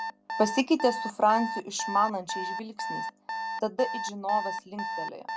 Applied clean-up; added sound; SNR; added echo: none; Alarm; 6 dB; none.